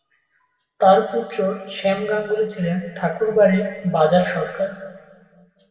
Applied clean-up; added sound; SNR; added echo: none; none; none; reverberation time 1.8 s.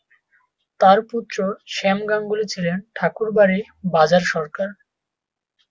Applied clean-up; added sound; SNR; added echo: none; none; none; none.